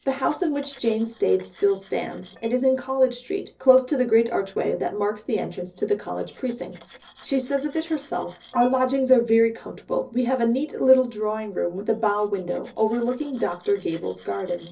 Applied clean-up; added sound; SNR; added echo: neural separator model SepFormer DNS4.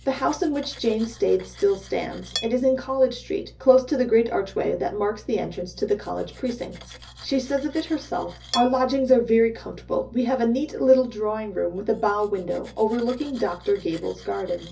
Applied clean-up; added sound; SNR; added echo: none; Cutlery, silverware; 20 dB; reverberation time 0.4 s.